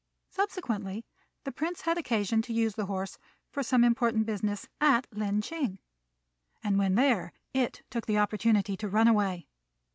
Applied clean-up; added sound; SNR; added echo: none; none; none; none.